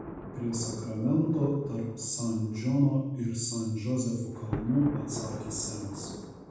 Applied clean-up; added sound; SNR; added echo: none; Thunder; 12 dB; reverberation time 1.2 s.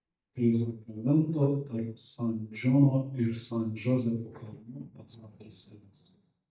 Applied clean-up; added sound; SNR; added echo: neural mask model DeepFilterNet 3.